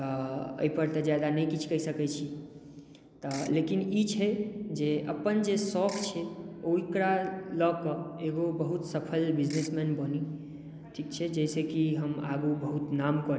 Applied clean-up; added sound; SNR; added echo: none; Ratchet, pawl / Percussion; 15 dB; none.